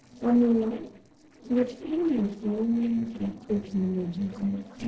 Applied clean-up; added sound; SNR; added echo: neural separator model SepFormer DNS4.